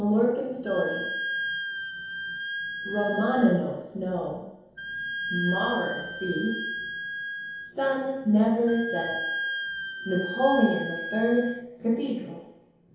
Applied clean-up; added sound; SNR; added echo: none; Wind instrument, woodwind instrument; 6 dB; reverberation time 0.9 s.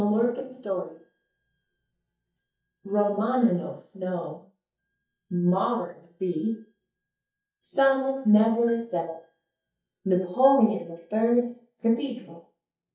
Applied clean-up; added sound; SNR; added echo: neural mask model DeepFilterNet 3.